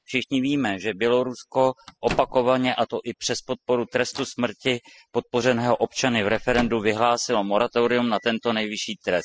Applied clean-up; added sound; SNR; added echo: classical method spectral subtraction.